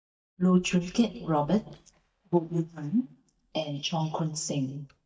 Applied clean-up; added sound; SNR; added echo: neural mask model DeepFilterNet 3.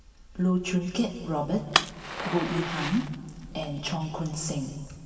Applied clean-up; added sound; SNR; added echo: none; Fire; 4 dB; reverberation time 2.3 s.